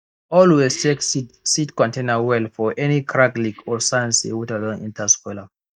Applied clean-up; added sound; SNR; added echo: neural mask model DeepFilterNet 3.